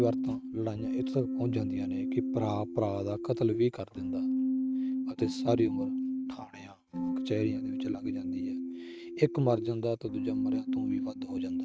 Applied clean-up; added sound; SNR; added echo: neural mask model RNNoise.